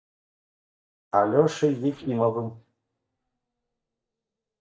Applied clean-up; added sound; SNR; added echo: neural mask model DeepFilterNet 3.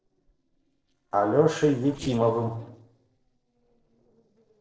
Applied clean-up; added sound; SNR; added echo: neural separator model SepFormer DNS4.